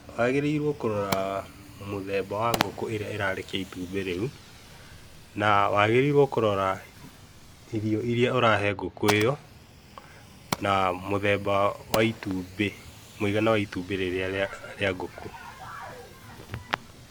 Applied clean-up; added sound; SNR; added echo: none; Fire; 14 dB; none.